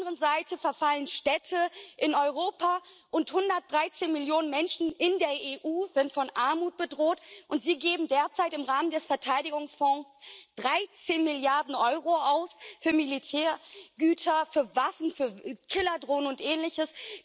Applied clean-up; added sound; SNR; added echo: none; none; none; none.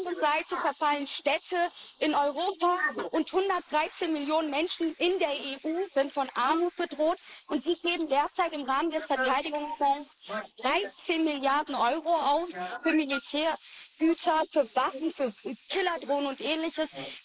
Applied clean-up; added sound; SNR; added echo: neural mask model Resemble Enhance denoiser.